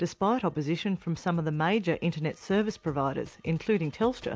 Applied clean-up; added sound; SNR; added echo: none; none; none; none.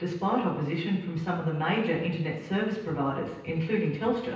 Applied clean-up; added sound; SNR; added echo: none; none; none; reverberation time 0.9 s.